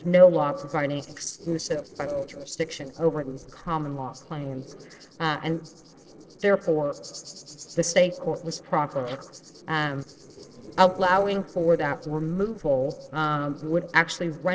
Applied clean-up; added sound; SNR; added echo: neural separator model SepFormer DNS4.